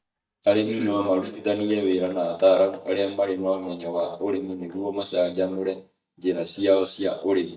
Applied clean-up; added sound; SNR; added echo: neural mask model DeepFilterNet 3.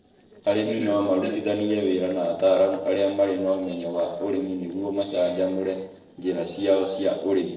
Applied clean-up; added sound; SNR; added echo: neural separator model SepFormer DNS4.